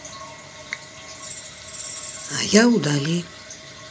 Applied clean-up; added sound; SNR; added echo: none; Tambourine; 15 dB; none.